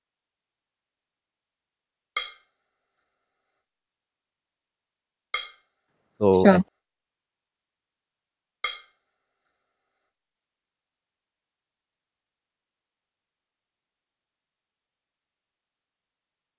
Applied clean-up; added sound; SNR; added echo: none; Drum kit; 5 dB; none.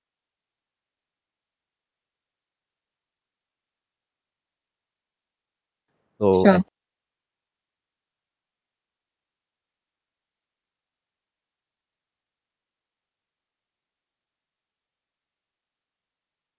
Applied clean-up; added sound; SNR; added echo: none; none; none; none.